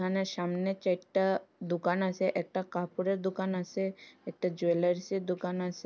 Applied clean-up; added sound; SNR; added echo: none; none; none; none.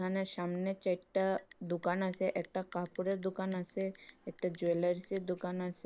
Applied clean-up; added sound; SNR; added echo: none; Bell; -2 dB; none.